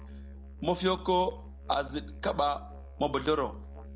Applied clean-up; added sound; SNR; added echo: none; Musical instrument; 12 dB; none.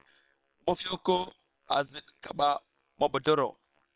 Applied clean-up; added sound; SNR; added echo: neural separator model SepFormer WHAM!.